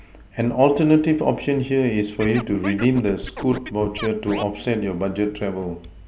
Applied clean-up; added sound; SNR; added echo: none; Scratching (performance technique); 12 dB; none.